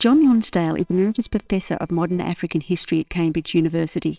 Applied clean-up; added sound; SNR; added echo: neural separator model SepFormer WHAMR!.